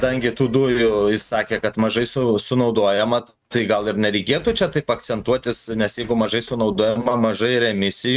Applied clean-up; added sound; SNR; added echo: neural mask model RNNoise.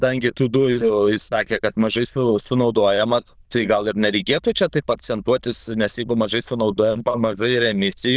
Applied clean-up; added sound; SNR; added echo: neural diffusion model UNIVERSE++.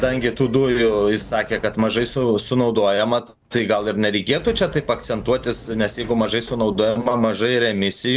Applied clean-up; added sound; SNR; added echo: none; Sliding door; 20 dB; none.